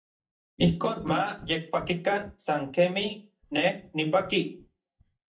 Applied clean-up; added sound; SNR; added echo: neural mask model DeepFilterNet 3.